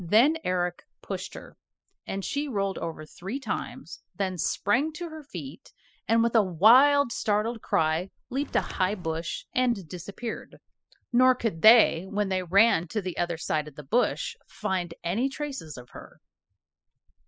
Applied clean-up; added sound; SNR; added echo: classical method spectral subtraction.